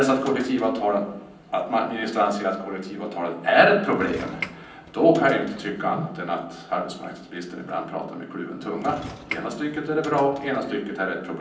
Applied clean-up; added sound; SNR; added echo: none; Sliding door / Train; 19 dB; reverberation time 0.6 s.